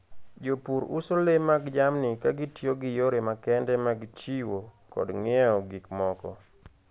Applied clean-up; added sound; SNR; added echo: none; none; none; none.